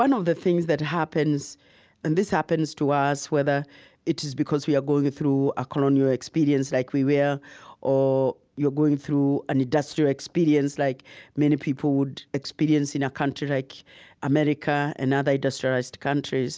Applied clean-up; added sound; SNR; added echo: none; none; none; none.